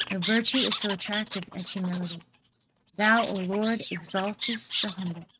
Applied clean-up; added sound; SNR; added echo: neural mask model RNNoise.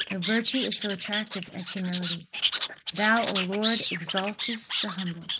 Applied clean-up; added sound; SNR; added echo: neural mask model Resemble Enhance denoiser.